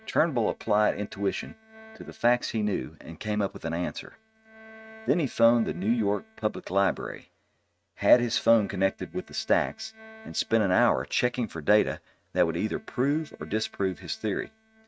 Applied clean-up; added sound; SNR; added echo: neural mask model RNNoise.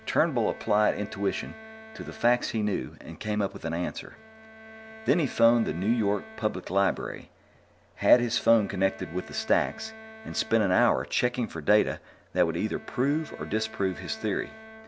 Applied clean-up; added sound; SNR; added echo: none; Bowed string instrument; 20 dB; none.